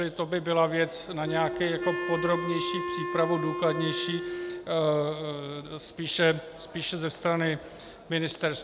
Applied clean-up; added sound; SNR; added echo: none; Wind instrument, woodwind instrument; 4 dB; none.